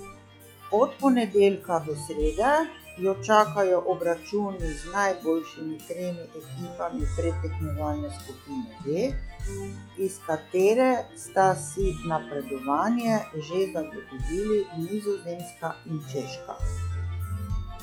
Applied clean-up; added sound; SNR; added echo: classical method log-MMSE.